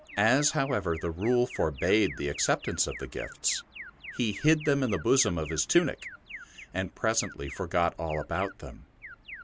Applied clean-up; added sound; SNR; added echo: none; Alarm; 16 dB; none.